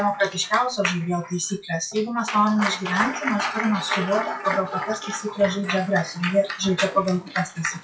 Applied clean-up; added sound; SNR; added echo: classical method WPE with log-MMSE.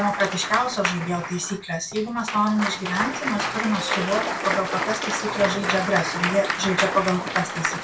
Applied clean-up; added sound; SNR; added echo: none; Applause / Cheering; 3 dB; reverberation time 0.2 s.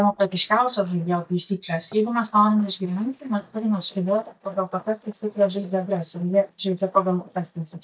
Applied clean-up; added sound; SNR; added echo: neural mask model DeepFilterNet 3.